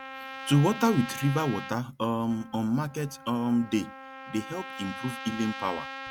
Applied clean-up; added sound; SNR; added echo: none; Trumpet; 12 dB; none.